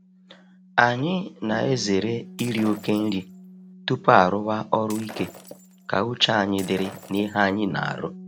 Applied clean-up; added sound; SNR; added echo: none; Shatter + Bass guitar; 18 dB; none.